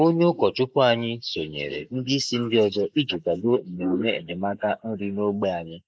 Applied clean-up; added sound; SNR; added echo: neural mask model Resemble Enhance denoiser.